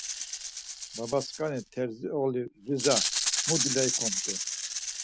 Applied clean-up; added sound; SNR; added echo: none; Rattle (instrument); 0 dB; none.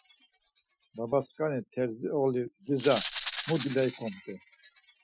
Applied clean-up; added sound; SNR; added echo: classical method Wiener filter.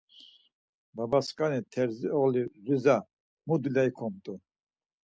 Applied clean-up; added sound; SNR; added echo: none; none; none; none.